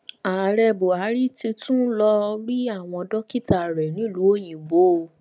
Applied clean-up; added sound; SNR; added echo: none; none; none; none.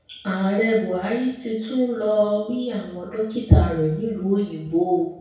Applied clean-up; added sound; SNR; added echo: none; none; none; reverberation time 0.6 s.